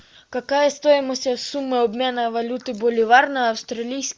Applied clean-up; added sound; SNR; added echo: none; none; none; none.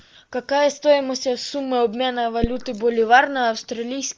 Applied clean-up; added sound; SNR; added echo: neural mask model Resemble Enhance denoiser.